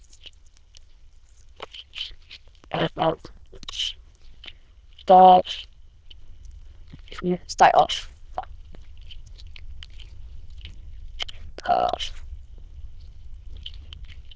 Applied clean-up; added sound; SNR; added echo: neural diffusion model UNIVERSE++.